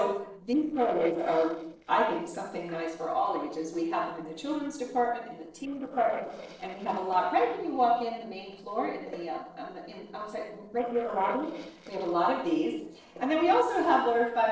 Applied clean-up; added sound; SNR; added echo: neural separator model SepFormer DNS4.